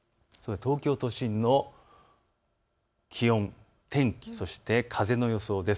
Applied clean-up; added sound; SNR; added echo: none; none; none; none.